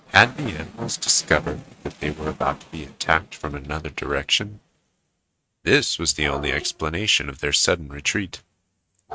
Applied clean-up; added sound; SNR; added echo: neural mask model RNNoise.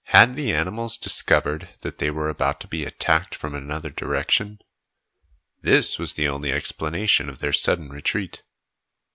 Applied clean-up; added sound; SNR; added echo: none; none; none; none.